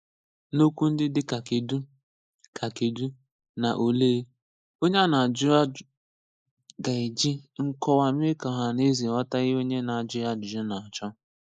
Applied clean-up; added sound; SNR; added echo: neural mask model Resemble Enhance denoiser.